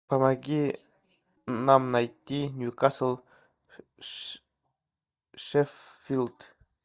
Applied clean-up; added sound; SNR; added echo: neural mask model DeepFilterNet 3.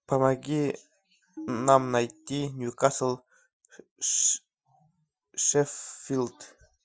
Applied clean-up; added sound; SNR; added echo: classical method Wiener filter.